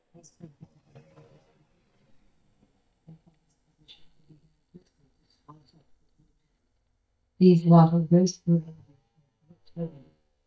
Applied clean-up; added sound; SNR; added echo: neural mask model DeepFilterNet 3.